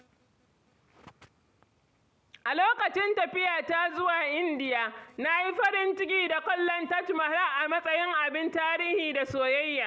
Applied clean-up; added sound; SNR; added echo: none; none; none; none.